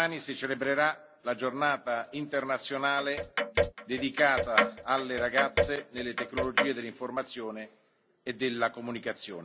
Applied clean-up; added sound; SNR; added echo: none; Clock; 0 dB; none.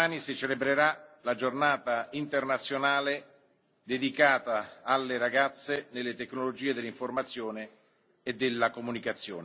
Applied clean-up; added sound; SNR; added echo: none; none; none; none.